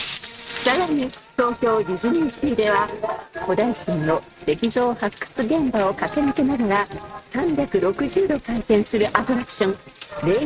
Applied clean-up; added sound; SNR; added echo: neural mask model RNNoise.